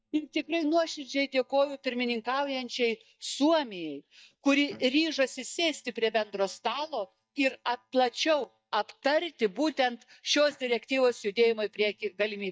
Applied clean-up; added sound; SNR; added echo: neural mask model DeepFilterNet 3.